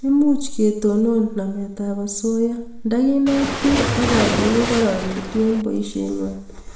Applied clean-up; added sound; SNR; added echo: none; Waves, surf; 3 dB; reverberation time 0.7 s.